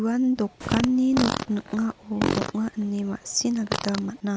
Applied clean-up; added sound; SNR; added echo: none; Fart; 5 dB; none.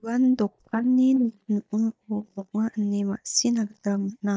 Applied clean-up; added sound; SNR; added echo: neural mask model DeepFilterNet 3.